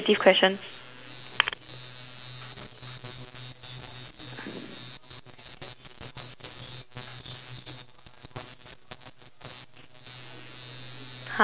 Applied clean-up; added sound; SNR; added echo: none; none; none; none.